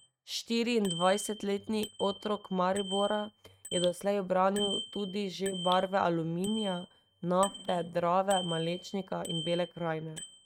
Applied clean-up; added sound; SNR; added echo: neural mask model RNNoise.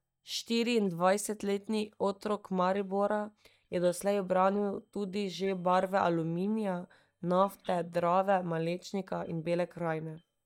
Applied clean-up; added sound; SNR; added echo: neural mask model DeepFilterNet 3.